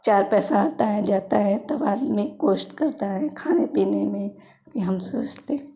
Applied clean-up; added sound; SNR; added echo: none; none; none; none.